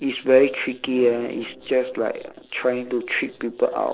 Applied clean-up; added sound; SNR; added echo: neural separator model SepFormer DNS4.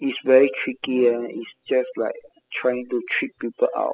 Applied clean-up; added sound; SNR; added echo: classical method spectral subtraction.